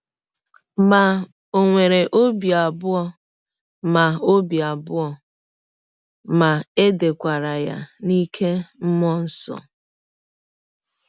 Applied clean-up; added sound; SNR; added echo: none; none; none; none.